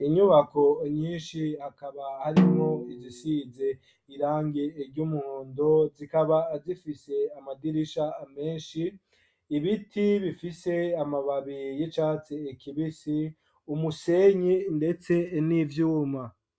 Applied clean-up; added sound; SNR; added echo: none; Snare drum; 0 dB; none.